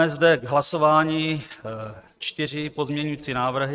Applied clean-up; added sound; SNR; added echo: neural mask model RNNoise.